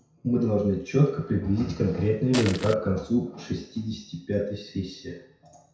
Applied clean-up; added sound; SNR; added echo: none; Crushing; 5 dB; reverberation time 0.6 s.